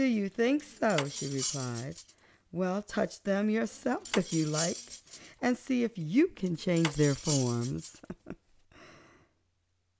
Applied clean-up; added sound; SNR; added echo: none; Cutlery, silverware; 11 dB; none.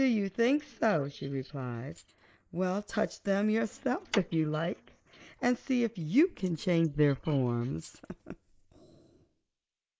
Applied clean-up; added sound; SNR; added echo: neural mask model Resemble Enhance denoiser.